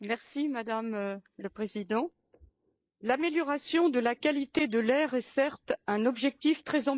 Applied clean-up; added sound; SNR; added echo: neural mask model Resemble Enhance denoiser.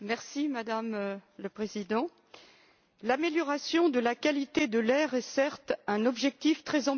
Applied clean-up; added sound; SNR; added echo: none; none; none; none.